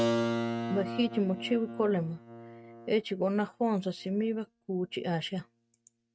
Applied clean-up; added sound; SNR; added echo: neural mask model RNNoise.